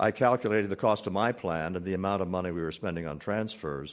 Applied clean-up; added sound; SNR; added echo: none; none; none; none.